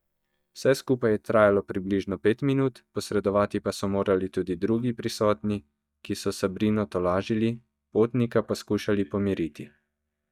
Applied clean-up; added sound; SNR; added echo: neural mask model DeepFilterNet 3.